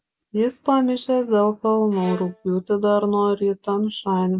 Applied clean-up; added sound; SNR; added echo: none; Bowed string instrument; 20 dB; none.